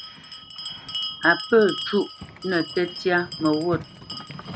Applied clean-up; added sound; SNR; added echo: none; Bell; 10 dB; none.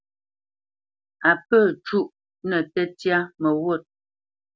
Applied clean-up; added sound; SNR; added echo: none; none; none; none.